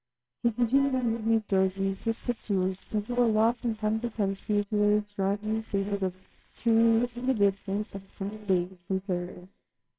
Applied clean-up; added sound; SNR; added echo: neural separator model SepFormer WHAMR!.